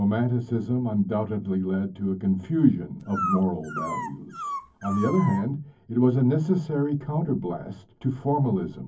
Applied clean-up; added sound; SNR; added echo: none; Dog; 8 dB; reverberation time 0.3 s.